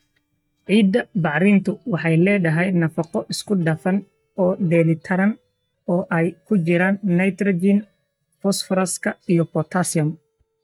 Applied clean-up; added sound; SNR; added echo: neural mask model DeepFilterNet 3.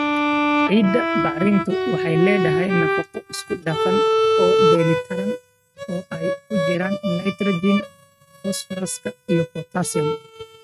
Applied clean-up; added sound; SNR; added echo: neural mask model RNNoise.